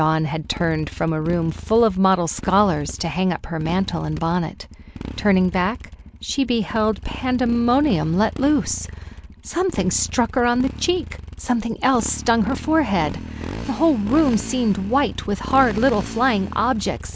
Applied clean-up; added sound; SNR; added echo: none; Motorcycle; 12 dB; none.